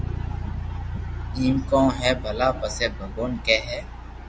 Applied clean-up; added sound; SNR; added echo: none; Bass guitar; 6 dB; none.